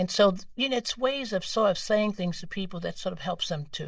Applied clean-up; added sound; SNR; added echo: none; none; none; none.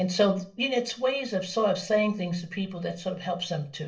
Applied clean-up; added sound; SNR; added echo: none; none; none; reverberation time 0.3 s.